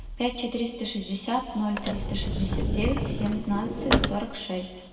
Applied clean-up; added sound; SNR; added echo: none; Sliding door / Slam / Wood; -2 dB; reverberation time 1.7 s.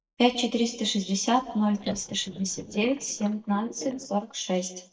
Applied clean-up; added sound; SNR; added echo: neural mask model DeepFilterNet 3.